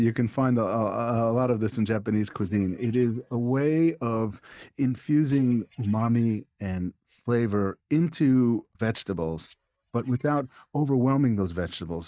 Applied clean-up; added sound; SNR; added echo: neural mask model DeepFilterNet 3.